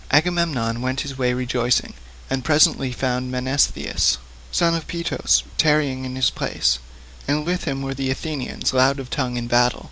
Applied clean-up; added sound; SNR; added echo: none; none; none; none.